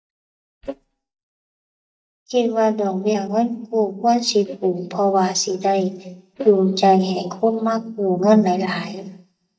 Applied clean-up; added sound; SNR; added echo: neural mask model DeepFilterNet 3.